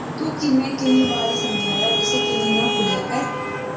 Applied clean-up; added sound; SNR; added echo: none; Traffic noise, roadway noise / Vehicle horn, car horn, honking; 0 dB; reverberation time 0.5 s.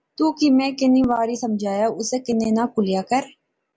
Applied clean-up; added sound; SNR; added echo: none; none; none; none.